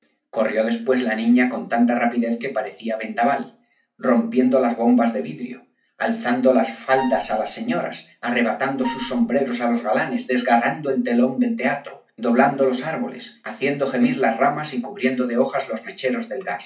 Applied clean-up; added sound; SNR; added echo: none; Wind instrument, woodwind instrument; 13 dB; reverberation time 0.3 s.